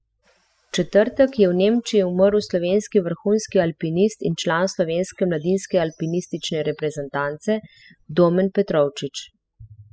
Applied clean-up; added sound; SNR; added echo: classical method spectral subtraction.